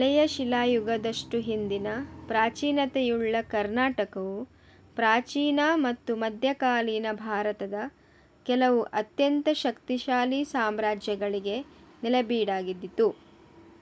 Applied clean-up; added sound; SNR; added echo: none; none; none; none.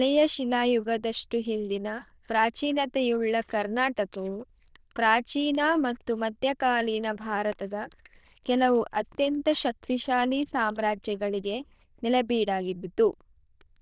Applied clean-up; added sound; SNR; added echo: neural diffusion model UNIVERSE++.